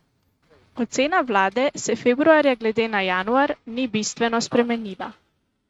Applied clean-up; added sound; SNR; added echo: neural mask model RNNoise.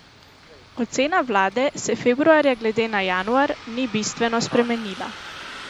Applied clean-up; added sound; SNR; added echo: none; Bus; 18 dB; none.